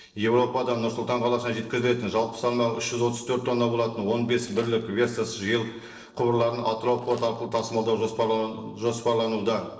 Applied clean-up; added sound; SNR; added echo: neural separator model SepFormer DNS4.